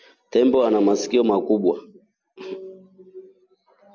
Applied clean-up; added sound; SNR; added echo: none; none; none; none.